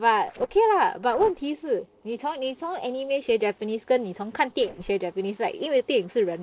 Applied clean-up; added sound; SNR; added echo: neural separator model SepFormer DNS4.